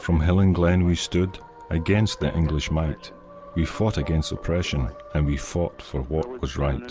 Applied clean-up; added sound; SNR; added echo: none; none; none; none.